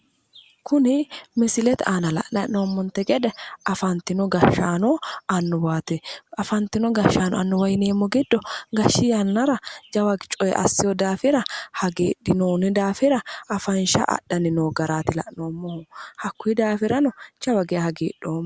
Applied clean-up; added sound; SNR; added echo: none; none; none; none.